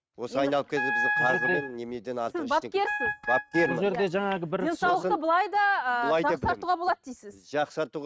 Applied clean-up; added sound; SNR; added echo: neural mask model RNNoise.